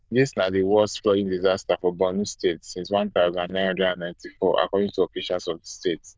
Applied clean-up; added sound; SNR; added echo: neural diffusion model UNIVERSE++.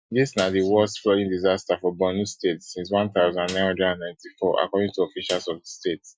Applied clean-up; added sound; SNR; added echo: classical method Wiener filter.